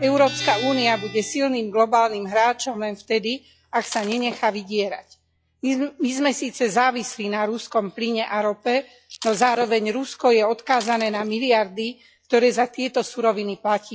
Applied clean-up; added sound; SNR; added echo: classical method log-MMSE.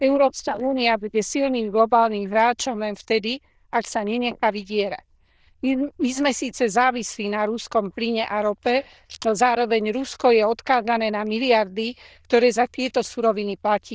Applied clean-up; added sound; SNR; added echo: neural diffusion model UNIVERSE++.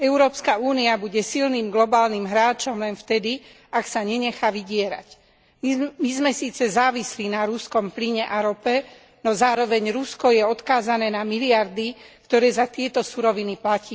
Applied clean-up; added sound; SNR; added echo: none; none; none; none.